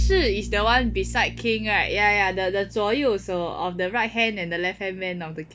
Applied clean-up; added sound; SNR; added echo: none; Bowed string instrument; 9 dB; none.